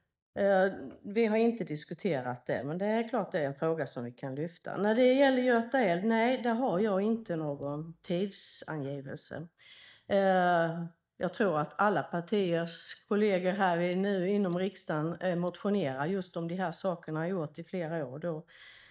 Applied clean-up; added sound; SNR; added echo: neural mask model DeepFilterNet 3.